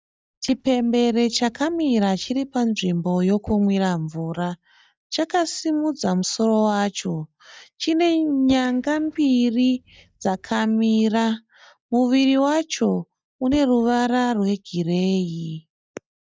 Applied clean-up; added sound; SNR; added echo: neural mask model DeepFilterNet 3.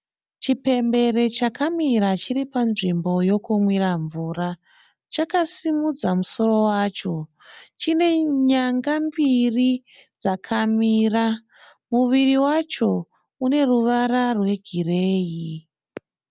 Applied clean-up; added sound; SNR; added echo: none; none; none; none.